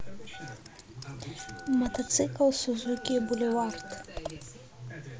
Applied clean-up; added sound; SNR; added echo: none; Telephone + Scissors; 14 dB; none.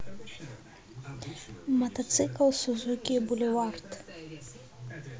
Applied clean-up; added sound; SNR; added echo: none; none; none; none.